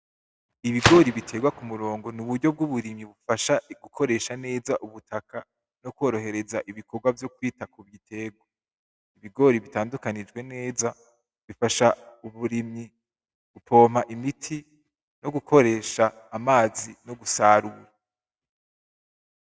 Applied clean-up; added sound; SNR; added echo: none; Gunshot, gunfire; 6 dB; none.